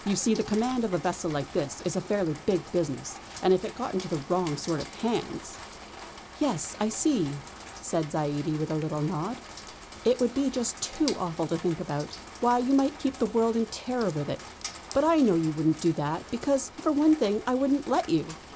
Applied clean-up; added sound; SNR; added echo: none; Rain; 15 dB; none.